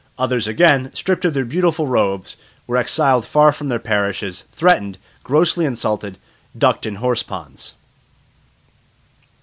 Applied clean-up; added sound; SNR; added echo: none; none; none; none.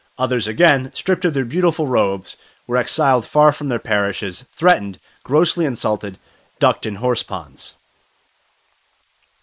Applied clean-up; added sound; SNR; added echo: neural mask model Resemble Enhance denoiser.